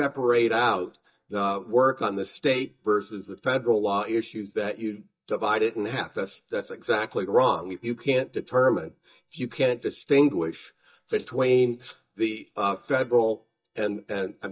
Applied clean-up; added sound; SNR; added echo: neural mask model DeepFilterNet 3.